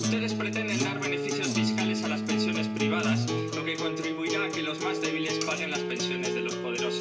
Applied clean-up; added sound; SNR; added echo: none; Acoustic guitar; -4 dB; reverberation time 1.8 s.